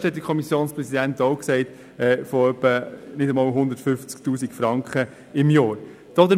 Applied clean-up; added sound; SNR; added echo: none; none; none; none.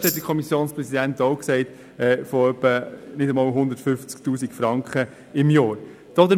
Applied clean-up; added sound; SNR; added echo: none; Tambourine; 8 dB; none.